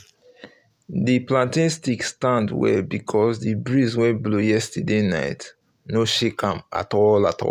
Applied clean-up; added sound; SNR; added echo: none; none; none; none.